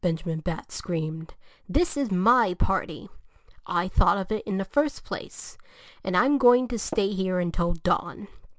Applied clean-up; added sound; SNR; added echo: neural mask model Resemble Enhance denoiser.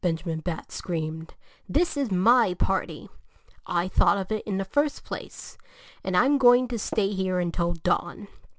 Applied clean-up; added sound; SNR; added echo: none; Tap; 12 dB; none.